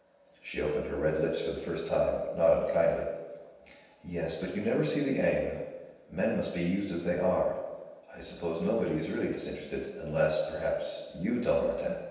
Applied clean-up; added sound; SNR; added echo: none; none; none; reverberation time 1.2 s.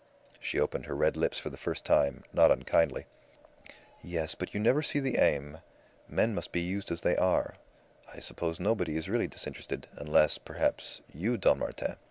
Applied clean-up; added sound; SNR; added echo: none; none; none; none.